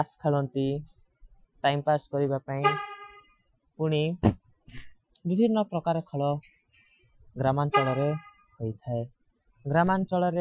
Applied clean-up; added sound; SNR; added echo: classical method Wiener filter.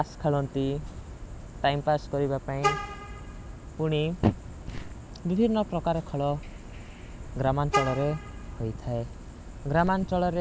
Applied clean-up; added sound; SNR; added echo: none; Vehicle horn, car horn, honking; 8 dB; none.